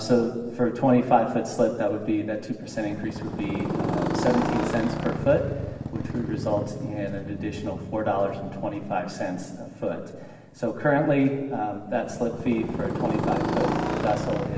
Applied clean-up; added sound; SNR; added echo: none; Motorcycle; 5 dB; reverberation time 1.2 s.